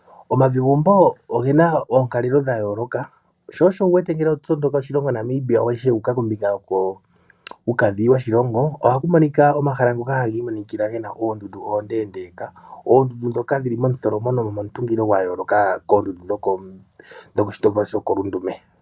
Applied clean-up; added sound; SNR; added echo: none; none; none; none.